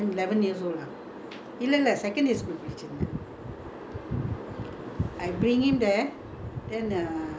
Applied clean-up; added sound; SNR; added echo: none; none; none; none.